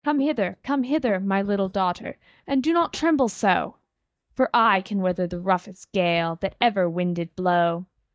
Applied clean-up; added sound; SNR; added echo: neural mask model DeepFilterNet 3.